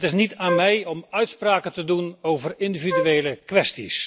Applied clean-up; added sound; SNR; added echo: none; Wind instrument, woodwind instrument; 4 dB; none.